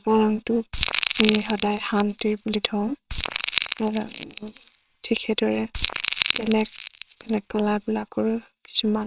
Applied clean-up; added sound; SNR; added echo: neural separator model SepFormer WHAMR!.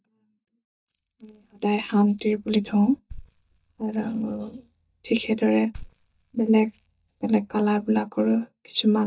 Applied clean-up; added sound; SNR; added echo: neural mask model DeepFilterNet 3.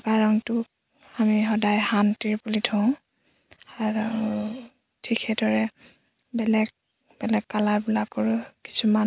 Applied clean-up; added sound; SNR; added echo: none; none; none; none.